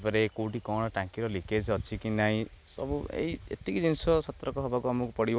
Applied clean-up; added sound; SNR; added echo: none; none; none; none.